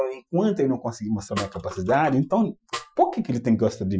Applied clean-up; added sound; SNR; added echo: classical method Wiener filter.